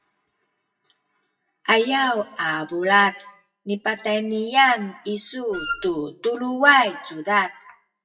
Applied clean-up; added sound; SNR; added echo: classical method WPE with log-MMSE.